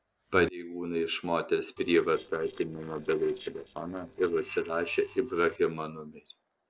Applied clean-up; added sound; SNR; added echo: neural separator model SepFormer DNS4.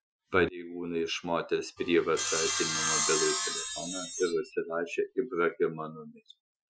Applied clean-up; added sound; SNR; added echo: classical method Wiener filter.